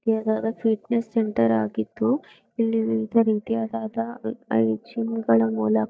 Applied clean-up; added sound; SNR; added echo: neural mask model DeepFilterNet 3.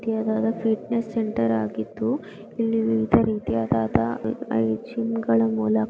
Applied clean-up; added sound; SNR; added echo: none; none; none; none.